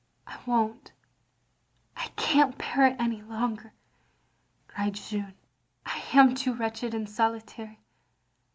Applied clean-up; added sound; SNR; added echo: none; none; none; none.